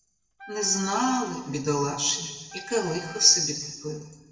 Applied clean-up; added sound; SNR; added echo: none; Wind instrument, woodwind instrument; 18 dB; reverberation time 1.3 s.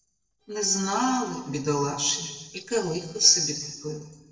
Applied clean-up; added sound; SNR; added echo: neural separator model SepFormer DNS4.